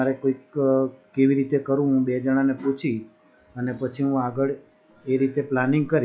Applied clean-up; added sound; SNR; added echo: classical method log-MMSE.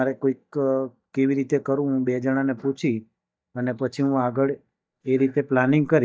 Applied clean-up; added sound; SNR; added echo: neural mask model DeepFilterNet 3.